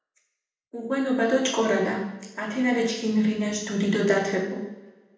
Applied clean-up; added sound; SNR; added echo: none; none; none; reverberation time 0.9 s.